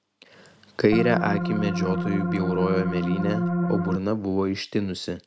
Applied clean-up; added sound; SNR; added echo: none; Organ; 0 dB; none.